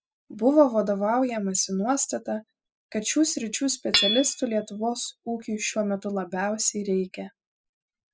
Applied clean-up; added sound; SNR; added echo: classical method spectral subtraction.